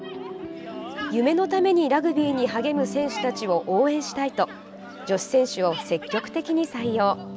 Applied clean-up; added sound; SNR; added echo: none; none; none; none.